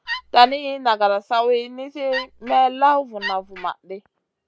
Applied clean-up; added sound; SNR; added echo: none; Wood; 11 dB; none.